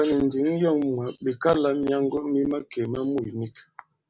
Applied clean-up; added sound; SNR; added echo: none; none; none; none.